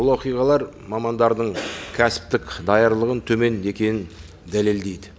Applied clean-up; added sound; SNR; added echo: none; none; none; none.